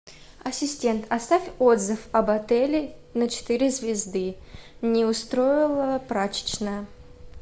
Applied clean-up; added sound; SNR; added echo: none; none; none; none.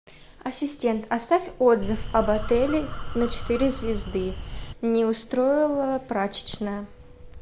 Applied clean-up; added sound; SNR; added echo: none; Crow; 6 dB; none.